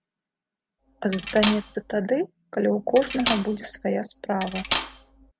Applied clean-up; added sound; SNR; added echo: none; Cutlery, silverware; 1 dB; none.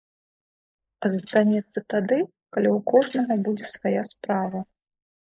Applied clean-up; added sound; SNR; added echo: neural mask model Resemble Enhance denoiser.